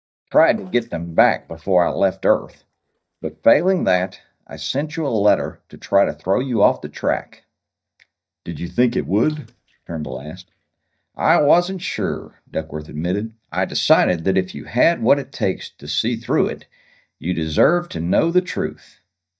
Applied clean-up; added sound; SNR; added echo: neural mask model DeepFilterNet 3.